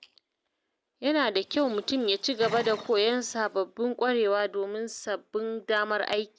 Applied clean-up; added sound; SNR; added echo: none; Livestock, farm animals, working animals; 16 dB; none.